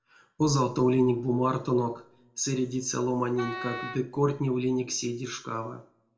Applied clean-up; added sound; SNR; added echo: none; Wind instrument, woodwind instrument; 11 dB; reverberation time 0.4 s.